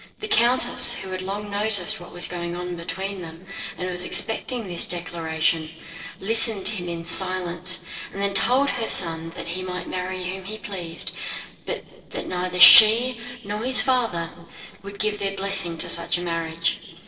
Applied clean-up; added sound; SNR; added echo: neural separator model SepFormer DNS4.